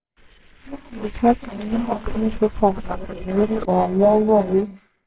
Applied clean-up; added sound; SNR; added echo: neural separator model SepFormer WHAMR!.